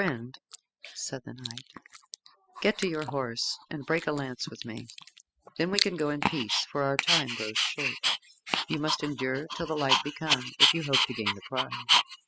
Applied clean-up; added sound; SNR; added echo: classical method spectral subtraction.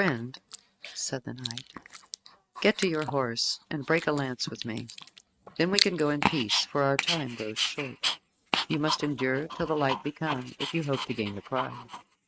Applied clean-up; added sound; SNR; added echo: neural mask model RNNoise.